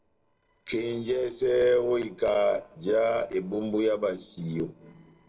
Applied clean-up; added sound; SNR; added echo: neural separator model SepFormer DNS4.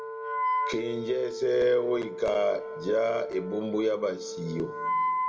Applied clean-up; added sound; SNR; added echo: none; Wind instrument, woodwind instrument; 4 dB; reverberation time 1.2 s.